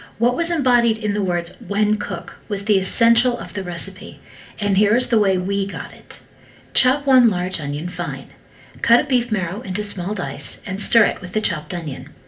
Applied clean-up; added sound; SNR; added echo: none; none; none; reverberation time 0.3 s.